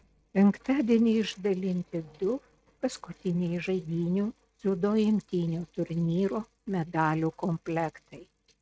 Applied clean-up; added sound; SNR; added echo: neural mask model RNNoise.